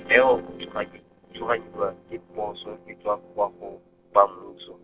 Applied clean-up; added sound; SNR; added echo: neural separator model SepFormer DNS4.